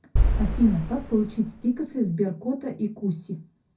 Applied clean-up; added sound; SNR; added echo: none; Boom; -1 dB; reverberation time 0.3 s.